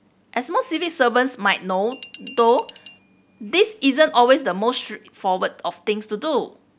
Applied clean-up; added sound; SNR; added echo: none; Glass; 15 dB; none.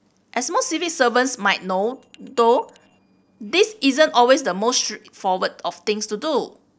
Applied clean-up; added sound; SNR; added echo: neural separator model SepFormer DNS4.